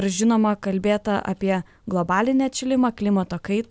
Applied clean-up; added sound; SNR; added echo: none; none; none; none.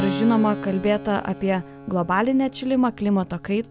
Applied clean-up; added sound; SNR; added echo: none; Keyboard (musical); 11 dB; none.